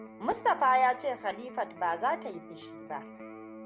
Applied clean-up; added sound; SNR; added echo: none; Electric guitar; 15 dB; none.